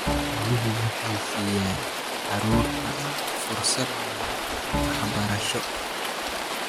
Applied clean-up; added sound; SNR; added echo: none; Bowed string instrument + Rain; -2 dB; none.